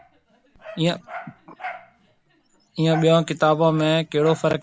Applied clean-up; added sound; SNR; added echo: none; Dog; 17 dB; none.